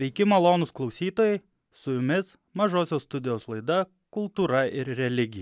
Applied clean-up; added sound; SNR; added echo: none; none; none; none.